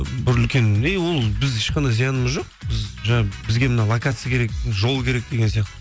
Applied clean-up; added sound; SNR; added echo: none; none; none; none.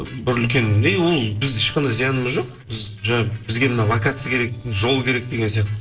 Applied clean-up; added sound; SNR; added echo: neural separator model SepFormer DNS4.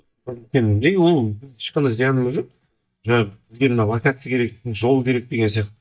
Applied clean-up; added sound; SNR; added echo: neural mask model DeepFilterNet 3.